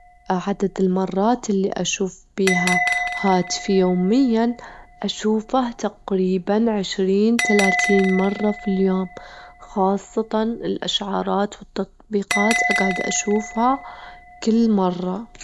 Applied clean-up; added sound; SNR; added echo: none; Bell; 8 dB; none.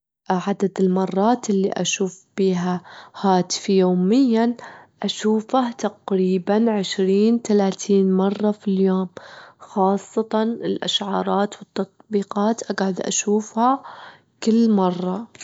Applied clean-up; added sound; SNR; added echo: none; none; none; none.